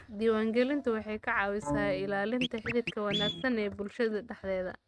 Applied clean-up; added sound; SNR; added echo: neural mask model RNNoise.